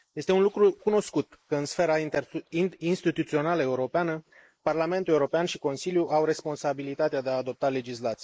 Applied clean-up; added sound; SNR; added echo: neural mask model Resemble Enhance denoiser.